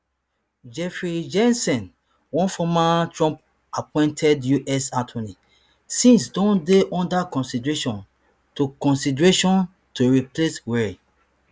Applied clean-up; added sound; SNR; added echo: none; none; none; none.